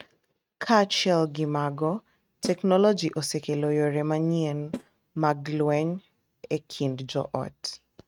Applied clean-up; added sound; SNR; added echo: neural mask model RNNoise.